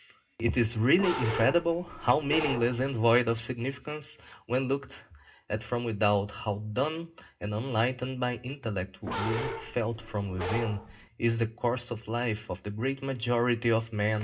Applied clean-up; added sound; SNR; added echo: none; Bark; 7 dB; reverberation time 0.2 s.